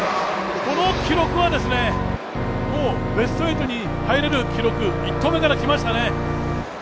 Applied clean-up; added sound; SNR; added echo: none; Organ; 2 dB; none.